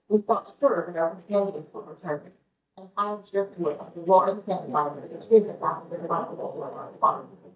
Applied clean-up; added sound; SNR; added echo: neural mask model DeepFilterNet 3.